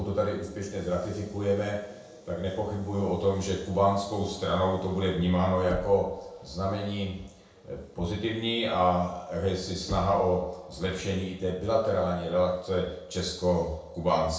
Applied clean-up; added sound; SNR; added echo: none; Knock; 17 dB; reverberation time 0.6 s.